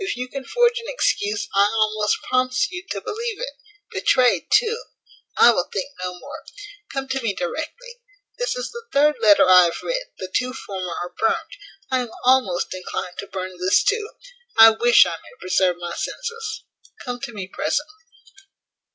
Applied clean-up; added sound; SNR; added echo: none; none; none; none.